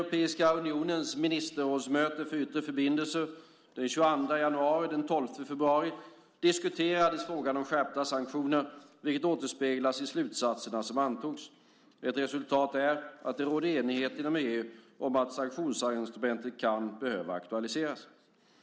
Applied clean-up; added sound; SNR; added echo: none; none; none; none.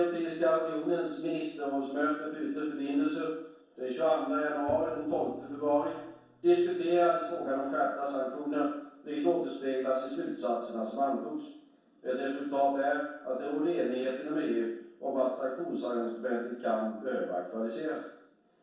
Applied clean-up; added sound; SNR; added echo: neural separator model SepFormer DNS4.